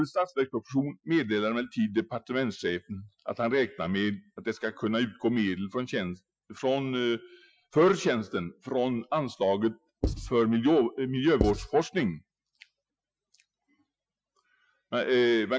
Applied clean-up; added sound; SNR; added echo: classical method Wiener filter.